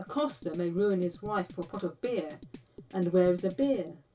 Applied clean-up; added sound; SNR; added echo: none; Drum kit; 19 dB; reverberation time 0.1 s.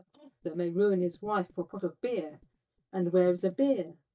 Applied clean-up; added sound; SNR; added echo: neural mask model DeepFilterNet 3.